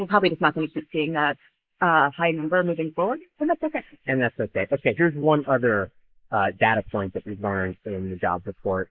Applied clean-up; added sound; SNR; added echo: neural mask model Resemble Enhance denoiser.